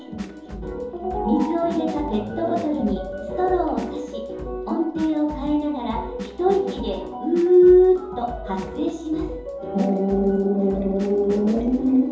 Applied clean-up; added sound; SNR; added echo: none; Drum kit; 16 dB; reverberation time 2.8 s.